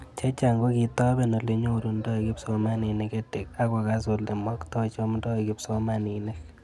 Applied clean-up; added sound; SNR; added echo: none; none; none; none.